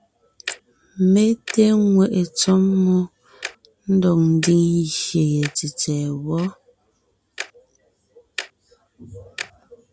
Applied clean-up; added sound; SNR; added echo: none; Tick-tock; 19 dB; none.